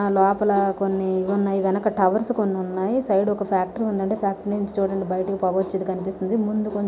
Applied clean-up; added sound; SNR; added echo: none; none; none; none.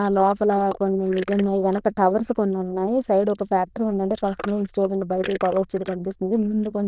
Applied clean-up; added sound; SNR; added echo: neural diffusion model UNIVERSE++.